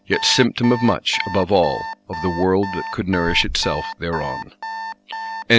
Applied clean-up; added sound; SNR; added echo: none; Alarm; 10 dB; none.